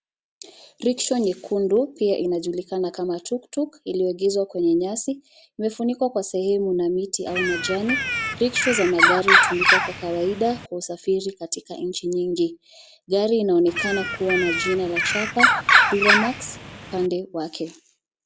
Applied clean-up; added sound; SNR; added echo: none; Bird; -3 dB; none.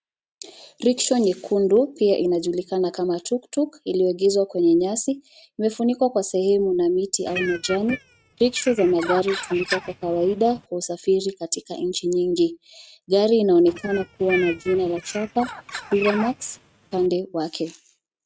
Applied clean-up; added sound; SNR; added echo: neural mask model RNNoise.